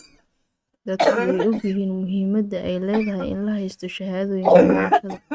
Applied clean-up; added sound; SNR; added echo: neural mask model RNNoise.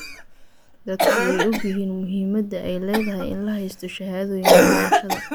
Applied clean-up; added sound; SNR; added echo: none; Cough; -4 dB; none.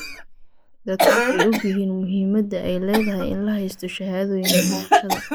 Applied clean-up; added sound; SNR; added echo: neural mask model Resemble Enhance denoiser.